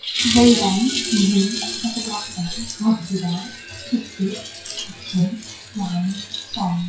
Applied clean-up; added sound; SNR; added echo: classical method WPE with log-MMSE.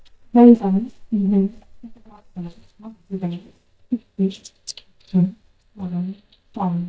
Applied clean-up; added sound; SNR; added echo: neural mask model DeepFilterNet 3.